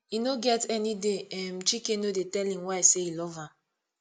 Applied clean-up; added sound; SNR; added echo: none; none; none; none.